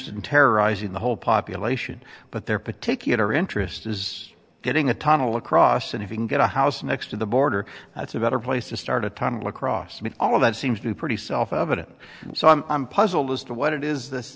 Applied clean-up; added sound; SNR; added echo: none; none; none; none.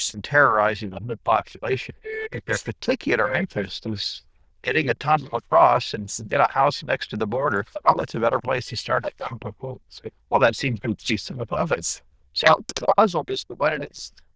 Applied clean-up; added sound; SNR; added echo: neural diffusion model UNIVERSE++.